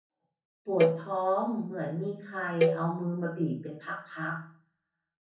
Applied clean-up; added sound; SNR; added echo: none; Cowbell; 0 dB; reverberation time 0.5 s.